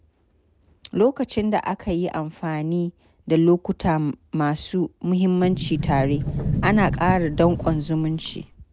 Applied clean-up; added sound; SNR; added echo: none; Sliding door; 4 dB; none.